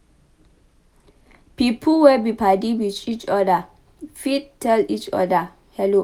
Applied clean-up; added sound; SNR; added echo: none; none; none; none.